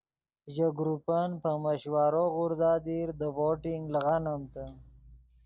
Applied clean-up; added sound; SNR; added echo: none; none; none; none.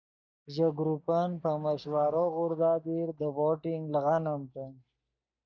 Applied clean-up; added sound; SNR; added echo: neural mask model DeepFilterNet 3.